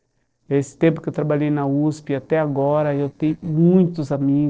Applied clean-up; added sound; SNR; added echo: neural separator model SepFormer DNS4.